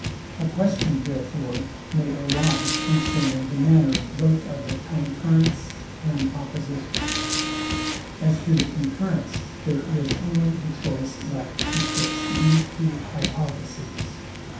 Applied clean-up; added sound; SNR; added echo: none; Car; 5 dB; reverberation time 0.7 s.